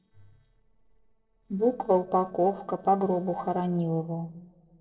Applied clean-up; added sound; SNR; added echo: neural separator model SepFormer DNS4.